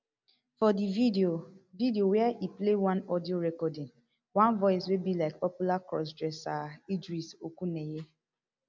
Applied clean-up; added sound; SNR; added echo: none; none; none; none.